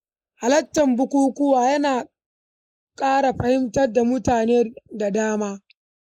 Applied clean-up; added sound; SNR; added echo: neural mask model Resemble Enhance denoiser.